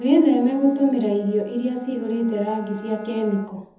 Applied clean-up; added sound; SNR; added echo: none; Bowed string instrument; 20 dB; reverberation time 0.7 s.